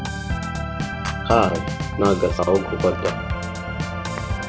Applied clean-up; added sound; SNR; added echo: none; Organ; 2 dB; none.